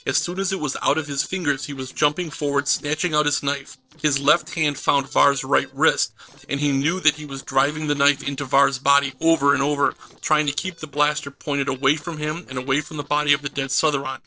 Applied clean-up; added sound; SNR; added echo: neural separator model SepFormer DNS4.